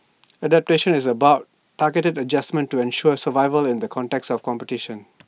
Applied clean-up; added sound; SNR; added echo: none; none; none; none.